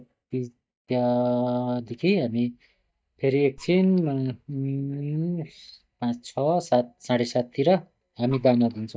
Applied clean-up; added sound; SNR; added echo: neural mask model DeepFilterNet 3.